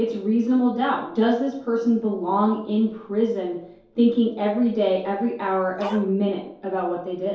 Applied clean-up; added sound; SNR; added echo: none; Dog; 13 dB; reverberation time 2.4 s.